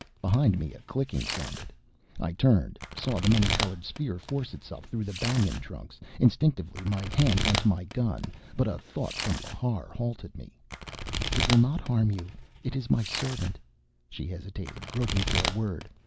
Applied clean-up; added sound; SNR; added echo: none; Domestic sounds, home sounds; 7 dB; none.